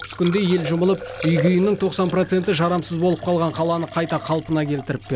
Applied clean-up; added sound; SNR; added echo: none; Liquid; 13 dB; none.